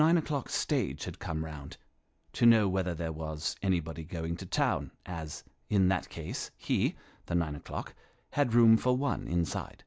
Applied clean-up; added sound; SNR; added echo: none; none; none; none.